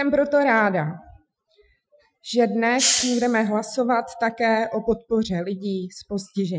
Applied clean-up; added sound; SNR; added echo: classical method Wiener filter.